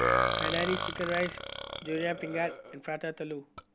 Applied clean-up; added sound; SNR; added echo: none; Burping, eructation; -2 dB; none.